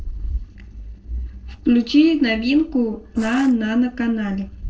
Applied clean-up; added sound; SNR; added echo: neural separator model SepFormer DNS4.